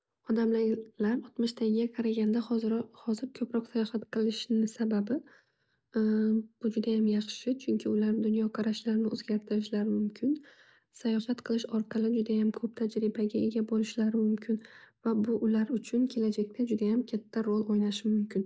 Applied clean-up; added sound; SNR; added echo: none; none; none; none.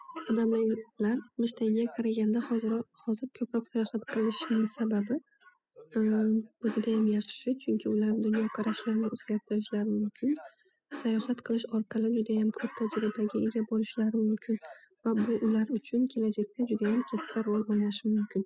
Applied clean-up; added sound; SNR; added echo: classical method spectral subtraction.